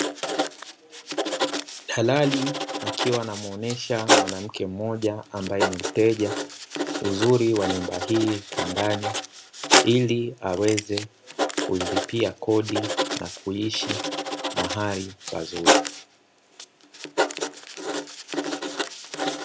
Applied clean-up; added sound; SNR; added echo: none; Writing; 0 dB; none.